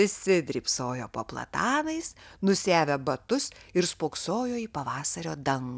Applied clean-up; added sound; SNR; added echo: none; none; none; none.